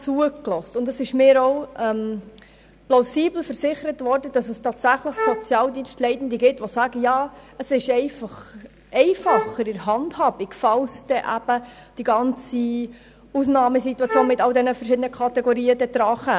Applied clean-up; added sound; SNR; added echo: none; Wind instrument, woodwind instrument; 5 dB; none.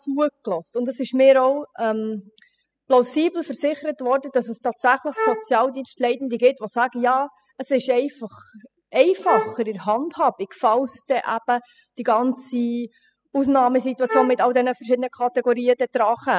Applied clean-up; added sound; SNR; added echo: classical method spectral subtraction.